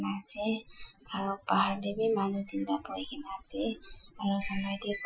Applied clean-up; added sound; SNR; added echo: classical method Wiener filter.